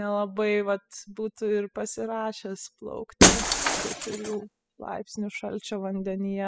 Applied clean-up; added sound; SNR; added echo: classical method spectral subtraction.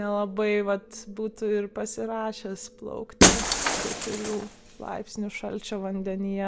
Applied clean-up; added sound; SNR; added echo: none; Shatter; -1 dB; none.